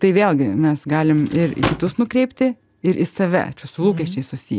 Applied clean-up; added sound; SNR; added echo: none; Drawer open or close / Wood; 9 dB; none.